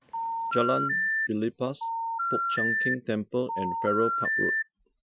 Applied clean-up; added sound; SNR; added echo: classical method Wiener filter.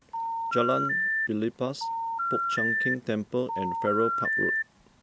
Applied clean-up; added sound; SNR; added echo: none; Telephone; -2 dB; none.